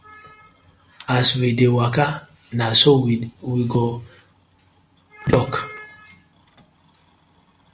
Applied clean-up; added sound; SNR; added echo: none; none; none; none.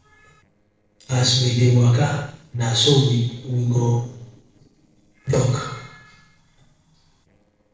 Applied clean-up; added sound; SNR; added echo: neural separator model SepFormer DNS4.